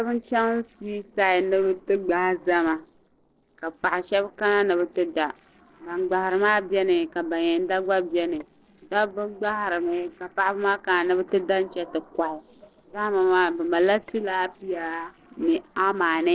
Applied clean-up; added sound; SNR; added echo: neural separator model SepFormer DNS4.